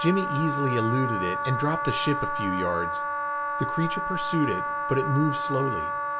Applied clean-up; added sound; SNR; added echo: none; Wind instrument, woodwind instrument; 1 dB; reverberation time 0.3 s.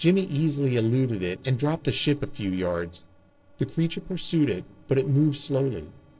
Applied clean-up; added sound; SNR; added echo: neural separator model SepFormer DNS4.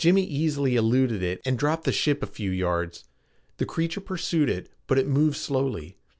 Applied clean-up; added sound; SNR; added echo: none; none; none; none.